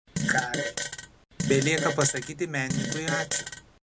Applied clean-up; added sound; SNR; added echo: none; Fart; 3 dB; none.